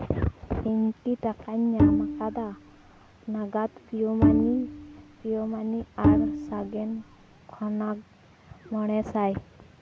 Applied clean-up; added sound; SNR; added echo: none; Bowed string instrument; -4 dB; none.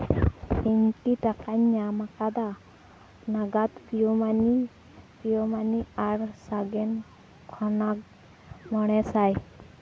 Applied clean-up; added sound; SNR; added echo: none; none; none; none.